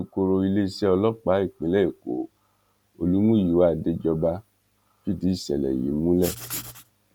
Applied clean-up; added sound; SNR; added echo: none; Writing; 12 dB; none.